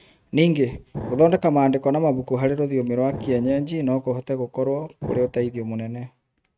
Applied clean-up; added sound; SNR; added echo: neural mask model RNNoise.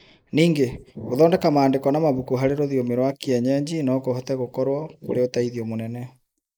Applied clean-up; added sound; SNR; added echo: neural mask model Resemble Enhance denoiser.